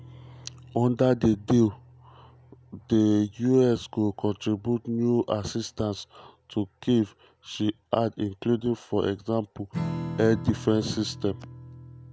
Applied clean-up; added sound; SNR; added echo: none; Strum; 15 dB; none.